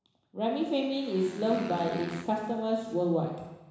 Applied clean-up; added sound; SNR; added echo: none; Motorcycle; 14 dB; reverberation time 1.0 s.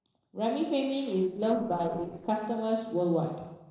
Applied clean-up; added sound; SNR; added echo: neural separator model SepFormer DNS4.